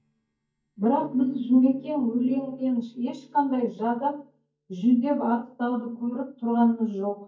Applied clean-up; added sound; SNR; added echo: neural mask model DeepFilterNet 3.